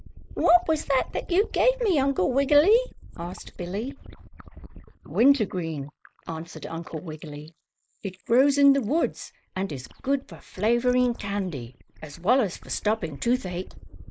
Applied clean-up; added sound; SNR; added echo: neural mask model Resemble Enhance denoiser.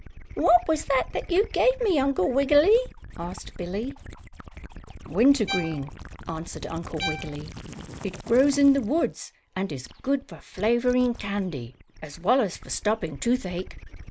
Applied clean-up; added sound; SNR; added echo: none; Gurgling / Liquid + Bowed string instrument; 14 dB; none.